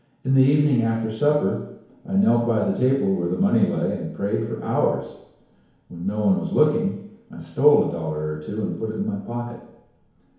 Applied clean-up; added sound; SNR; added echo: none; none; none; reverberation time 1.0 s.